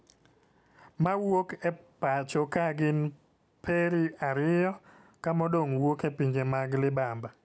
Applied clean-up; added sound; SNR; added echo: none; none; none; none.